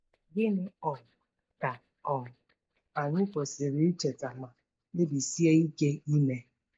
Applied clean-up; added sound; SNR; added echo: neural mask model DeepFilterNet 3.